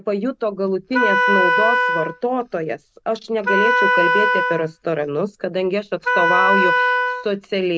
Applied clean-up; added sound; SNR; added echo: none; Wind instrument, woodwind instrument; -2 dB; none.